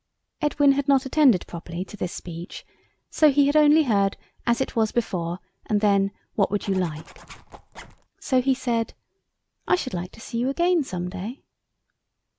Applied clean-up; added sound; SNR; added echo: none; Zipper (clothing); 19 dB; none.